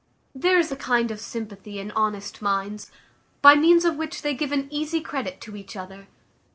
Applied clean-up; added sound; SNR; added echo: neural separator model SepFormer DNS4.